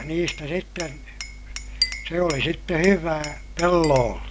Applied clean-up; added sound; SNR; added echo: none; Glass; 10 dB; none.